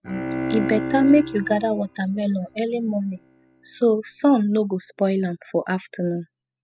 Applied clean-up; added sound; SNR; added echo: classical method spectral subtraction.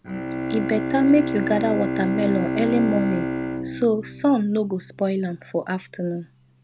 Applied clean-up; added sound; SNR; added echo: none; Bowed string instrument; 4 dB; none.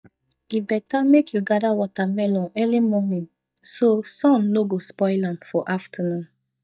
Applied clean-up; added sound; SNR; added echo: neural mask model DeepFilterNet 3.